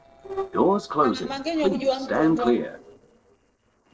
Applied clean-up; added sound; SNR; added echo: neural separator model SepFormer DNS4.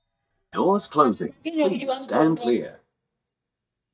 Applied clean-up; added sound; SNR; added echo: neural mask model DeepFilterNet 3.